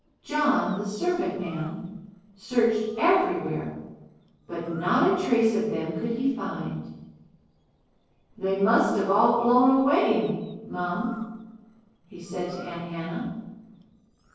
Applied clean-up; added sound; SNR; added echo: neural separator model SepFormer DNS4.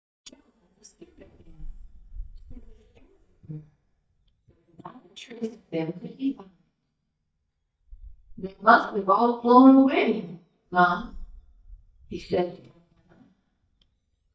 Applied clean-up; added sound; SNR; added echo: neural mask model DeepFilterNet 3.